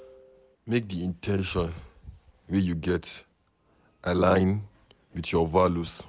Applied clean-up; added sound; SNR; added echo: none; none; none; none.